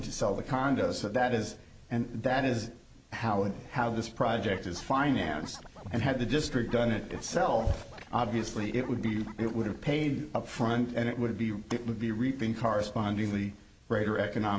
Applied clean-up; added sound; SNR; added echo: none; Scratching (performance technique); 20 dB; none.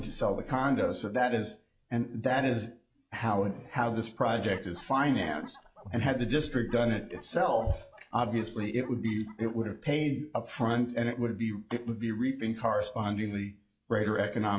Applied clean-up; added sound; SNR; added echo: classical method log-MMSE.